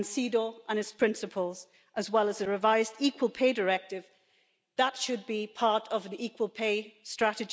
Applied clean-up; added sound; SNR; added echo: none; none; none; none.